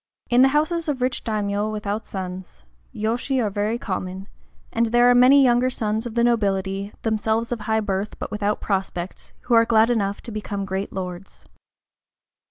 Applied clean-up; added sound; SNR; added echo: none; none; none; none.